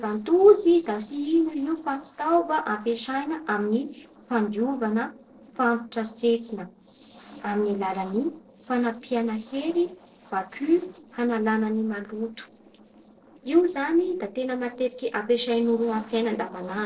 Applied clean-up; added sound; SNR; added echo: neural separator model SepFormer DNS4.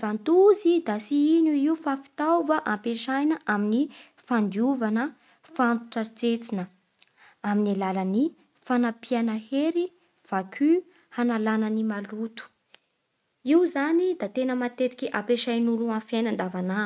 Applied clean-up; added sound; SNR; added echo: none; none; none; none.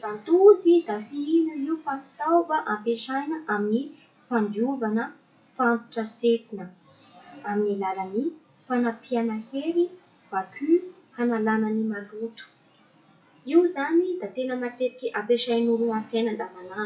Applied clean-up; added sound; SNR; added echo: classical method WPE with log-MMSE.